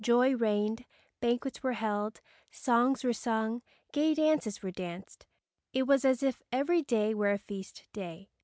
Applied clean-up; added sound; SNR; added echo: none; none; none; none.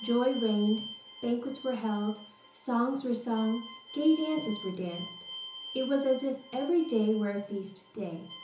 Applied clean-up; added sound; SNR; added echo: none; Bowed string instrument; 15 dB; reverberation time 0.7 s.